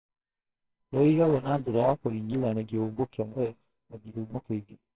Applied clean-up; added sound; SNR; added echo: neural separator model SepFormer WHAMR!.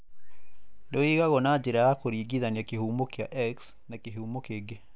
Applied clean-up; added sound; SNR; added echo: none; none; none; none.